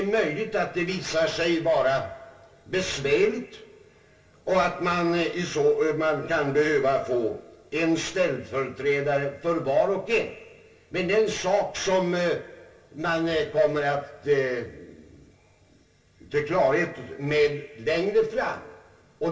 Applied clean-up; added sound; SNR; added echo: none; none; none; reverberation time 0.2 s.